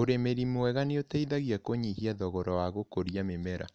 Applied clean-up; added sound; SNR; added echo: none; none; none; none.